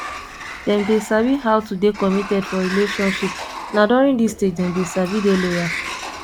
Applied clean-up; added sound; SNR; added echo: none; Sliding door; 11 dB; none.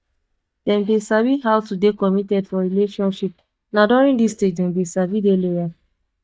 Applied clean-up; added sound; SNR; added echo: neural mask model DeepFilterNet 3.